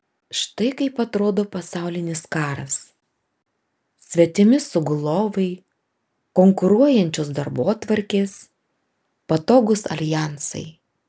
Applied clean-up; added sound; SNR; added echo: none; none; none; none.